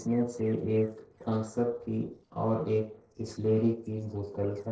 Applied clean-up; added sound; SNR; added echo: neural separator model SepFormer DNS4.